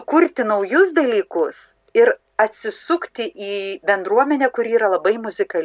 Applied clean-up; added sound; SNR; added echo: none; none; none; none.